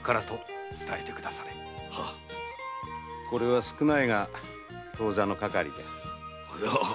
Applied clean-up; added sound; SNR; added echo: none; none; none; none.